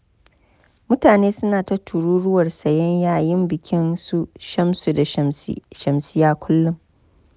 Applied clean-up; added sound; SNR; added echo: none; none; none; none.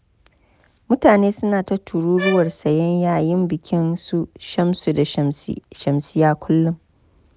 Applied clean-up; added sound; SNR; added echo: none; Bowed string instrument; 11 dB; none.